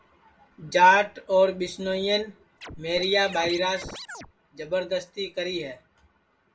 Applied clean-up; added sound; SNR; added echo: none; Scratching (performance technique); 15 dB; reverberation time 0.2 s.